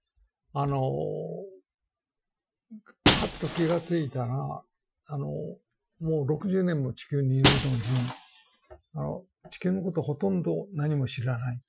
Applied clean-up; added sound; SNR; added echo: classical method Wiener filter.